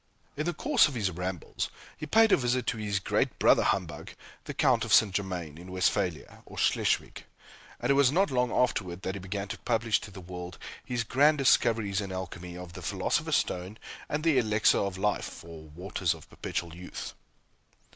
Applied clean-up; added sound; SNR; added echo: none; none; none; none.